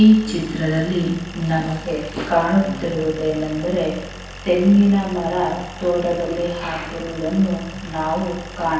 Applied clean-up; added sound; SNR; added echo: none; Idling; 16 dB; reverberation time 0.9 s.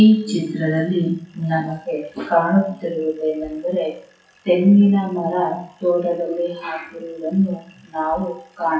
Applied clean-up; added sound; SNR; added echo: classical method WPE with log-MMSE.